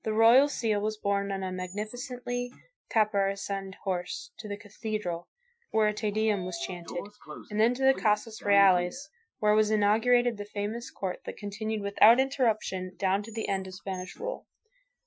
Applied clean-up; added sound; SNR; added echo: classical method Wiener filter.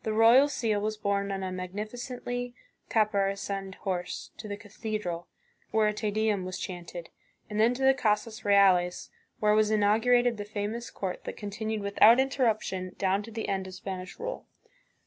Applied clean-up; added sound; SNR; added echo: none; none; none; none.